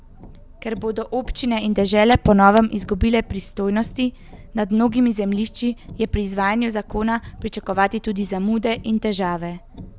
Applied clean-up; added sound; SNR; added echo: none; Car; 19 dB; none.